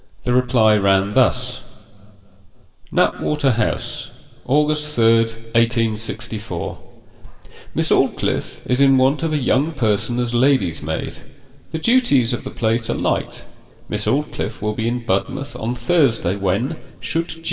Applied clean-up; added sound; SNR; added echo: none; none; none; reverberation time 2.7 s.